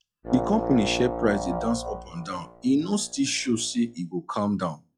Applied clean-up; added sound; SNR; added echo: classical method log-MMSE.